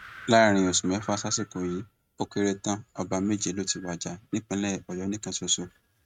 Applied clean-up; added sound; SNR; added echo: neural mask model RNNoise.